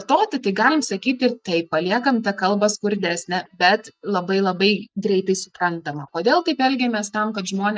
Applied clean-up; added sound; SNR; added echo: neural mask model DeepFilterNet 3.